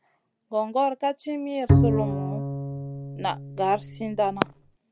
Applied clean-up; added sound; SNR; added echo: none; Bowed string instrument; -3 dB; none.